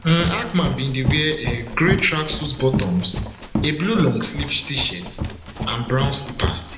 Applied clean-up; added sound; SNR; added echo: none; Run; 6 dB; reverberation time 0.8 s.